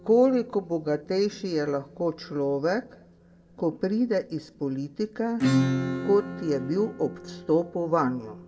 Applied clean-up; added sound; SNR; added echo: none; Acoustic guitar / Strum; 7 dB; reverberation time 0.3 s.